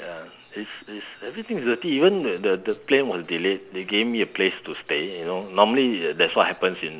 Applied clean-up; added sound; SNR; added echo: none; none; none; none.